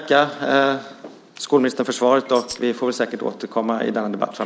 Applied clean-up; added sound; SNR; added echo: none; Tambourine; 14 dB; none.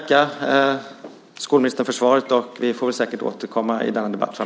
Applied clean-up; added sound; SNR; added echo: none; none; none; none.